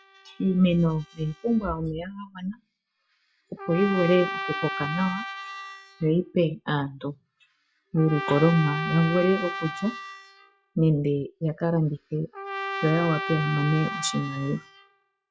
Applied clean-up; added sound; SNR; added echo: classical method log-MMSE.